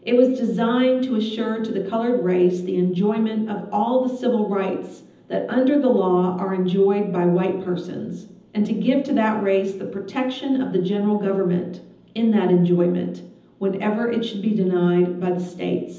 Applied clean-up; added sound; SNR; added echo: none; none; none; reverberation time 0.8 s.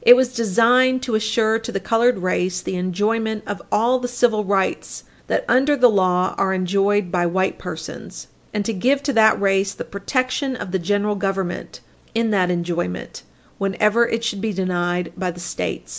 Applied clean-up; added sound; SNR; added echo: none; none; none; none.